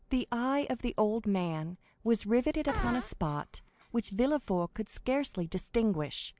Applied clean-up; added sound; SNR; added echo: none; Fart; 12 dB; none.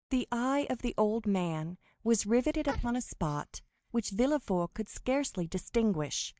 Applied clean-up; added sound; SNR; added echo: neural mask model DeepFilterNet 3.